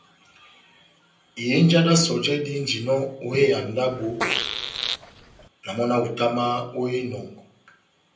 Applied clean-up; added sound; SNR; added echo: none; Fart; 5 dB; reverberation time 0.6 s.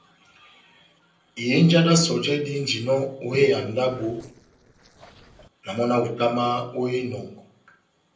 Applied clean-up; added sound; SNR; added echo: neural separator model SepFormer DNS4.